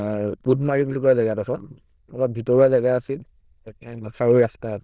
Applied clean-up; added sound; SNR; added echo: neural diffusion model UNIVERSE++.